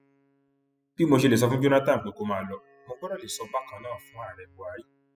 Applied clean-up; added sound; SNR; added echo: classical method spectral subtraction.